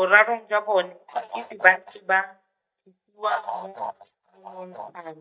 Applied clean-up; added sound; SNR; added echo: neural mask model DeepFilterNet 3.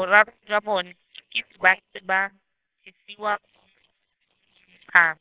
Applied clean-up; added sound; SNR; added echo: neural separator model SepFormer WHAMR!.